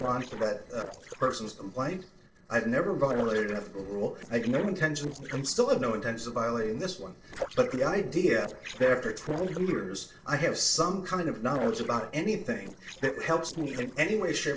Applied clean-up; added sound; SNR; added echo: neural separator model SepFormer DNS4.